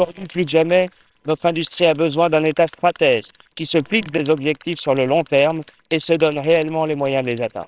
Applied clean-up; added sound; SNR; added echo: neural separator model SepFormer WHAMR!.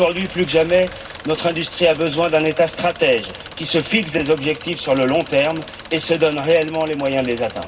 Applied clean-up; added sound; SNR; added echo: none; Engine; 18 dB; reverberation time 0.4 s.